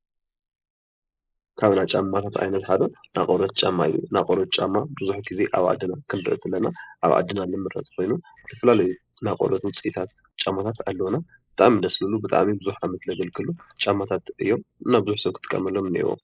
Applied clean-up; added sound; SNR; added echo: neural mask model Resemble Enhance denoiser.